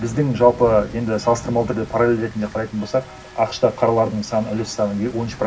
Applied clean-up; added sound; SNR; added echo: none; Rain; 17 dB; reverberation time 0.4 s.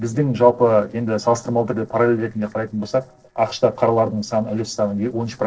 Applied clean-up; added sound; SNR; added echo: neural separator model SepFormer DNS4.